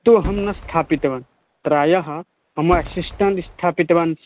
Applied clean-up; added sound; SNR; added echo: none; Fireworks; 13 dB; none.